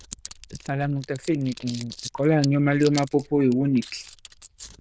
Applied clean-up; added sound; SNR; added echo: neural diffusion model UNIVERSE++.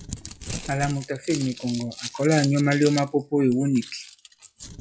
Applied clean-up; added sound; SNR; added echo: classical method log-MMSE.